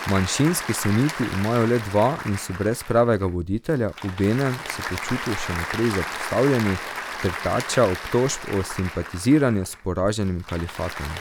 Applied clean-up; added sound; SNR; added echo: none; Applause / Crowd; 10 dB; none.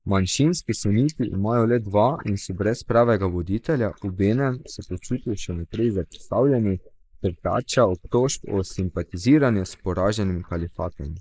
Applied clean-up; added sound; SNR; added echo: neural mask model Resemble Enhance denoiser.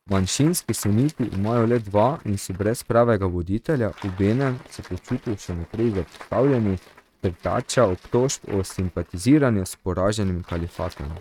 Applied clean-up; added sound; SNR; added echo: neural mask model RNNoise.